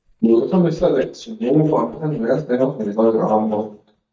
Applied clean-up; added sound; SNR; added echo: neural mask model DeepFilterNet 3.